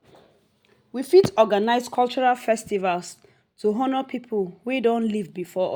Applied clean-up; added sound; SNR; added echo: none; none; none; none.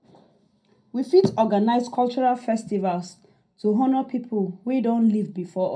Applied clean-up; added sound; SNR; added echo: none; none; none; reverberation time 0.2 s.